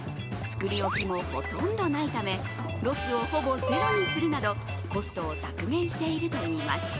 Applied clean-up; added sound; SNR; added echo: none; none; none; none.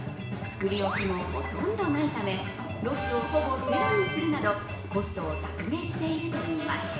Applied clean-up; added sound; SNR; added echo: none; none; none; reverberation time 0.9 s.